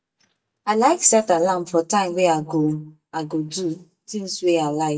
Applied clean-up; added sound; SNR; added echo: neural mask model DeepFilterNet 3.